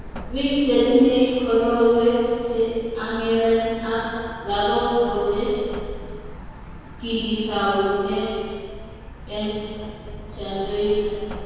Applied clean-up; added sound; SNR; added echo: none; Truck; 14 dB; reverberation time 2.1 s.